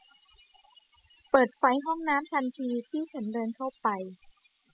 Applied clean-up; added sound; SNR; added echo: classical method spectral subtraction.